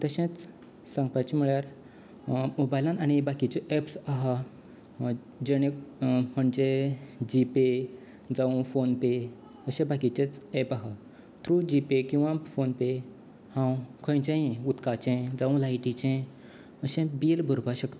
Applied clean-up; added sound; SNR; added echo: none; none; none; none.